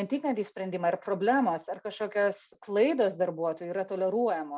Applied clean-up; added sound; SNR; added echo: none; none; none; none.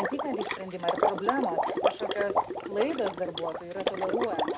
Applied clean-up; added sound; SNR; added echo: none; Water / Liquid; -2 dB; none.